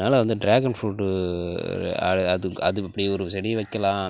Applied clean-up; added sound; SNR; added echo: none; none; none; none.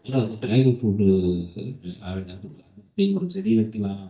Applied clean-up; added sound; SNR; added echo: neural mask model DeepFilterNet 3.